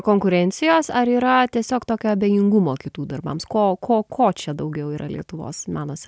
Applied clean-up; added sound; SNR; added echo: none; none; none; none.